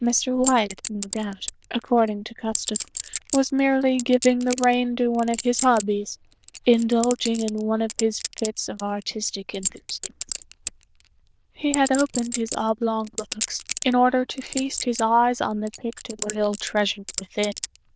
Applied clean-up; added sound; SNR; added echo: neural diffusion model UNIVERSE++.